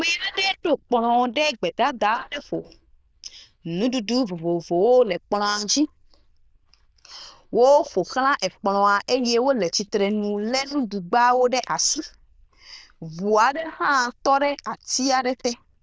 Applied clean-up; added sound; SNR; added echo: neural diffusion model UNIVERSE++.